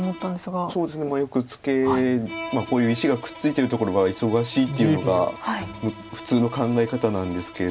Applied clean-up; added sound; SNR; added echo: none; Bowed string instrument + Bowed string instrument; 16 dB; none.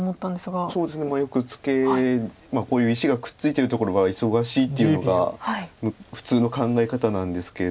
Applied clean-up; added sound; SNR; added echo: none; none; none; none.